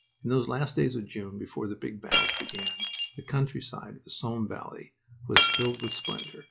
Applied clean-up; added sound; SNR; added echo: classical method log-MMSE.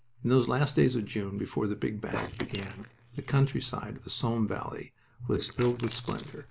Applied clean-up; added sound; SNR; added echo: neural mask model Resemble Enhance denoiser.